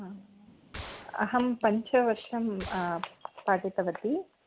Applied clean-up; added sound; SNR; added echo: none; Gunshot, gunfire; 17 dB; none.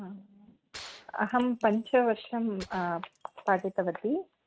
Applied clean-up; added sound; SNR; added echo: neural mask model RNNoise.